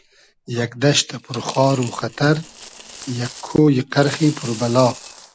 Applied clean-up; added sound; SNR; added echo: none; Coin (dropping); 18 dB; none.